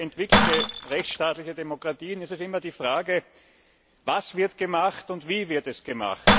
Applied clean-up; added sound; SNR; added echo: none; Shatter; 0 dB; none.